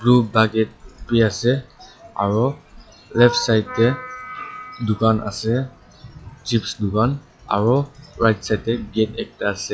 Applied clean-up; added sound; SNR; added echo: classical method log-MMSE.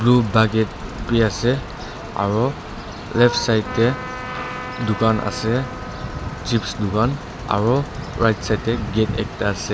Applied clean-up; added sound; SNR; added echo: none; Trumpet; 17 dB; none.